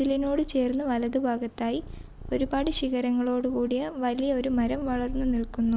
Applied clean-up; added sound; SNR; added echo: none; Purr; 13 dB; none.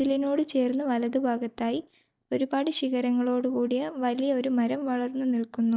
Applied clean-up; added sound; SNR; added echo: neural mask model DeepFilterNet 3.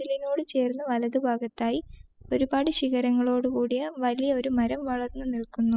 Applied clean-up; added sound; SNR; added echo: classical method spectral subtraction.